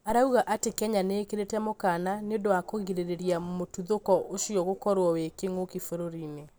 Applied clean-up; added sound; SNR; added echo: none; none; none; none.